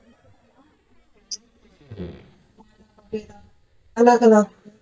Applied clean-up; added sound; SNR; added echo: neural mask model DeepFilterNet 3.